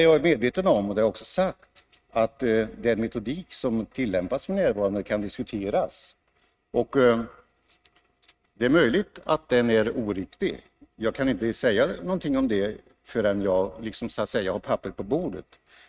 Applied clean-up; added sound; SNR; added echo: neural mask model RNNoise.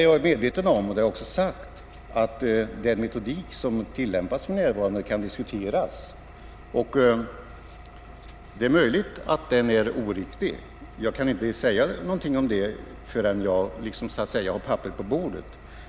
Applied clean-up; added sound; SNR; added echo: none; Engine; 18 dB; none.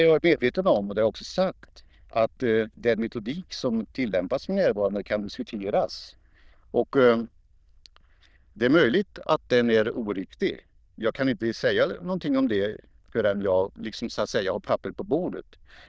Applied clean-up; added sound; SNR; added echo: neural diffusion model UNIVERSE++.